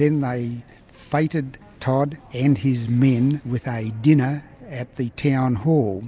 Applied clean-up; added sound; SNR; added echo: none; none; none; none.